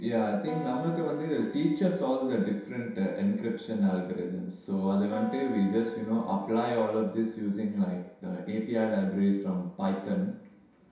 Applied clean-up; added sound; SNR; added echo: none; Acoustic guitar; 16 dB; reverberation time 0.7 s.